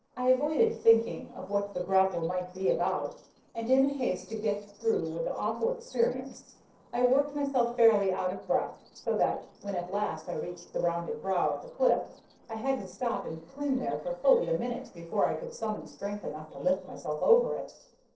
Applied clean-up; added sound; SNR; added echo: neural separator model SepFormer DNS4.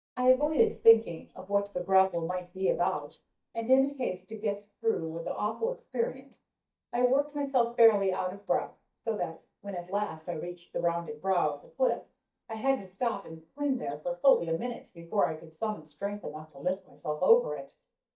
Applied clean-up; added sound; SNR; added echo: neural mask model DeepFilterNet 3.